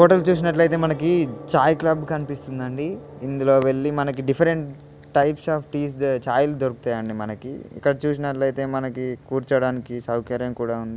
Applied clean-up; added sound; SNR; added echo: none; Gong; 19 dB; none.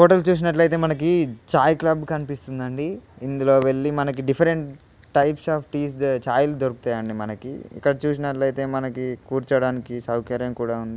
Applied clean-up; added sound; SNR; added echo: none; none; none; none.